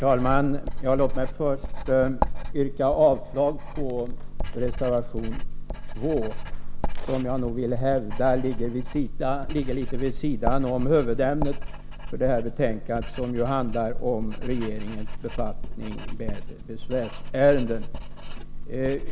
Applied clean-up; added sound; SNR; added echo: none; Writing; 0 dB; none.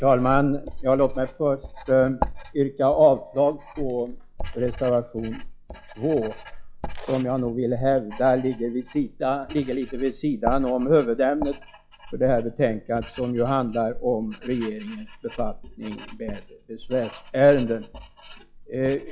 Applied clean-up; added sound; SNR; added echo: classical method log-MMSE.